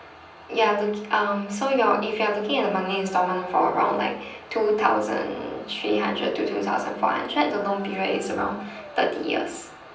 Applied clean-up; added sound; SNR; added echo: none; Dog; 20 dB; reverberation time 0.6 s.